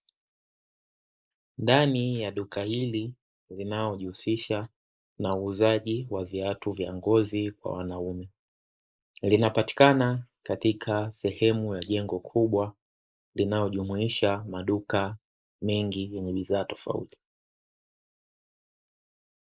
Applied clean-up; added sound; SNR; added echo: neural mask model Resemble Enhance denoiser.